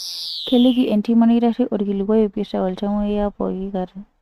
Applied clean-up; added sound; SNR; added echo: neural mask model RNNoise.